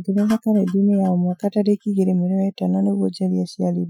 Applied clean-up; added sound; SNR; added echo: classical method Wiener filter.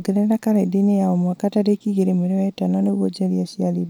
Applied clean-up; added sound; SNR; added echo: none; none; none; none.